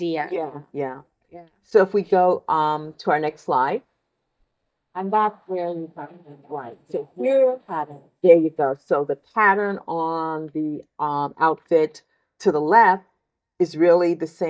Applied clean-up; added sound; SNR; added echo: neural mask model DeepFilterNet 3.